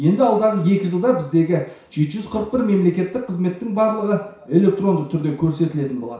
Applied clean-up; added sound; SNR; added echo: none; none; none; reverberation time 0.6 s.